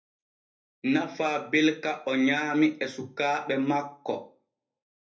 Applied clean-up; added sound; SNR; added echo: none; none; none; reverberation time 0.3 s.